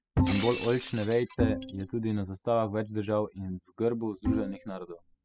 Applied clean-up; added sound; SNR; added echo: classical method spectral subtraction.